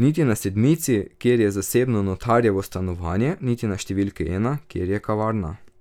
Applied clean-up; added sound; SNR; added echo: none; none; none; none.